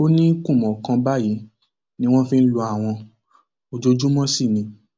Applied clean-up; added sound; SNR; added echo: none; none; none; none.